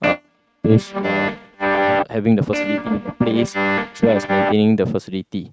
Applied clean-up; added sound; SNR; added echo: neural mask model RNNoise.